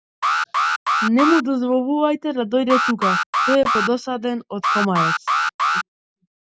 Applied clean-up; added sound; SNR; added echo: none; Alarm; 0 dB; none.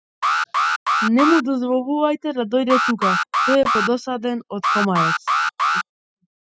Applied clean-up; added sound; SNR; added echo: classical method spectral subtraction.